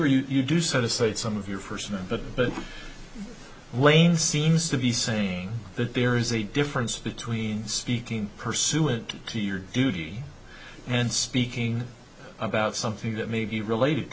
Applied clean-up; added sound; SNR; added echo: none; none; none; none.